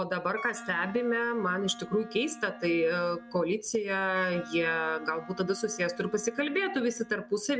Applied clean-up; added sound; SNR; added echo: none; Wind instrument, woodwind instrument; 16 dB; none.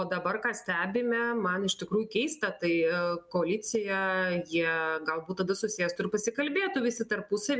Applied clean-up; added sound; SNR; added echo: none; none; none; none.